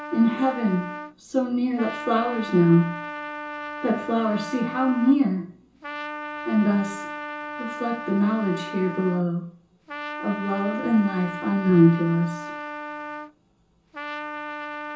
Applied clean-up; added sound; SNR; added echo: none; Trumpet; 10 dB; reverberation time 0.7 s.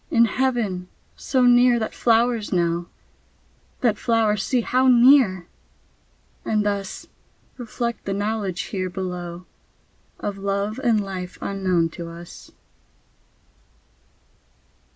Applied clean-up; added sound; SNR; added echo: none; none; none; none.